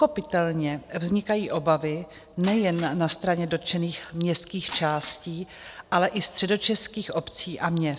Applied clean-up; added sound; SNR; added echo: none; Shatter; 16 dB; none.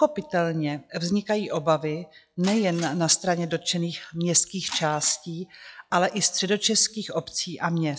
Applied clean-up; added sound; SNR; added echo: classical method log-MMSE.